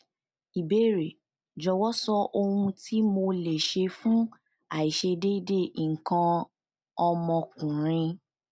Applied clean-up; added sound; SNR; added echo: none; none; none; none.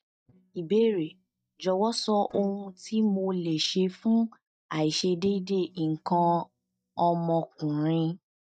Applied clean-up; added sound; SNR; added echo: neural mask model DeepFilterNet 3.